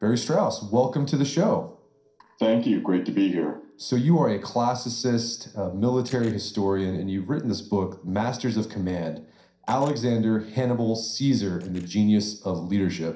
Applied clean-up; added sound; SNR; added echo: neural separator model SepFormer DNS4.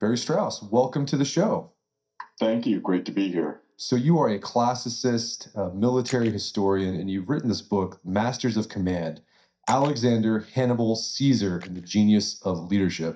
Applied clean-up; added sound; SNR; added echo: neural mask model DeepFilterNet 3.